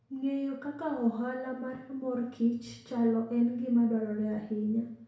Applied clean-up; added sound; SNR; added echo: none; none; none; reverberation time 0.6 s.